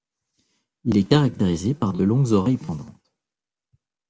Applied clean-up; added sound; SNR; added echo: none; none; none; none.